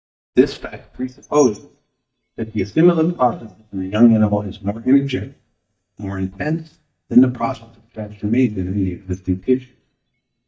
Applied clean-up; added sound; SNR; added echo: neural mask model DeepFilterNet 3.